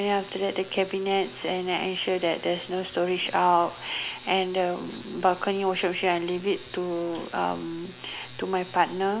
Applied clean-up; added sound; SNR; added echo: none; none; none; none.